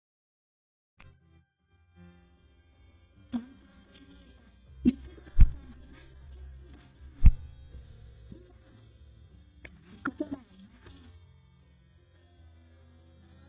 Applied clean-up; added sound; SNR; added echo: neural mask model DeepFilterNet 3.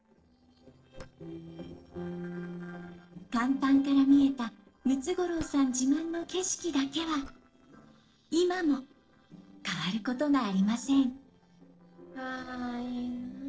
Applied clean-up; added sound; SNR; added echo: neural separator model SepFormer DNS4.